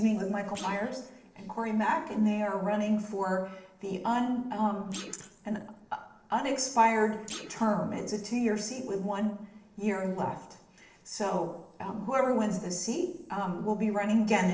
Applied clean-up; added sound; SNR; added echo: neural separator model SepFormer DNS4.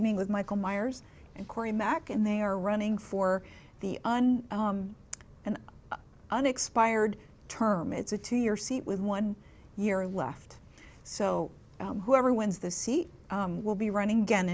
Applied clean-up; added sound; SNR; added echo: none; none; none; none.